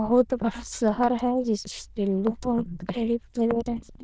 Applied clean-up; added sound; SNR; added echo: neural diffusion model UNIVERSE++.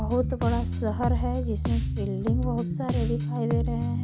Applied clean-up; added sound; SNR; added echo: none; Bass guitar; -3 dB; none.